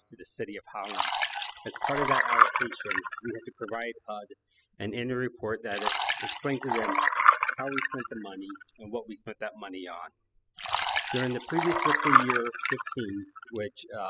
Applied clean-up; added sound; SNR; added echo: classical method spectral subtraction.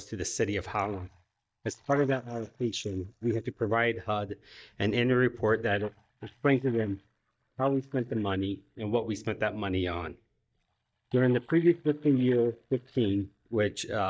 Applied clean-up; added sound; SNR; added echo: neural mask model DeepFilterNet 3.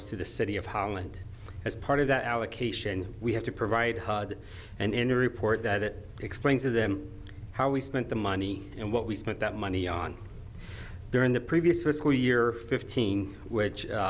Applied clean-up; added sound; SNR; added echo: none; none; none; none.